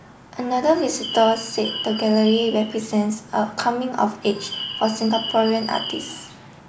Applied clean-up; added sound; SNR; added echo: none; Bird; 11 dB; none.